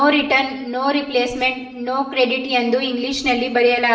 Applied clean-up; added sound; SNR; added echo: none; none; none; reverberation time 0.8 s.